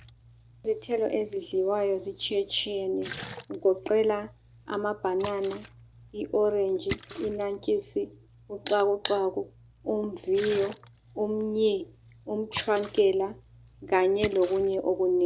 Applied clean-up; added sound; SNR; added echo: none; Splash, splatter; 17 dB; none.